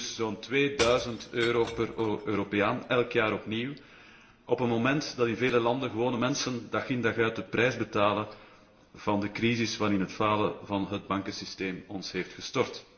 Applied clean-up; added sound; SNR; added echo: none; Shatter / Crushing; 14 dB; reverberation time 0.9 s.